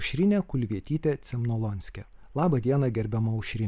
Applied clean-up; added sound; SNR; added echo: none; none; none; none.